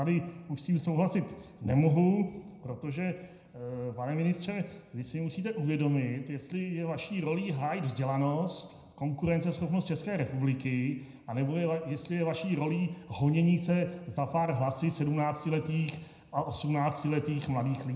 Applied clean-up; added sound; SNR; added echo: none; none; none; reverberation time 0.8 s.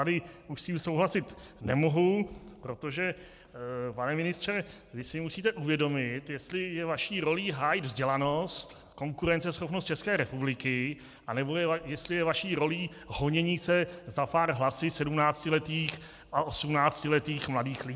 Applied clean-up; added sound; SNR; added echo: none; none; none; none.